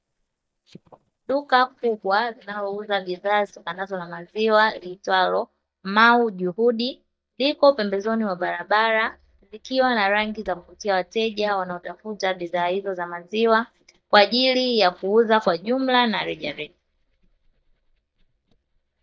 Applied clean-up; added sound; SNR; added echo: neural mask model DeepFilterNet 3.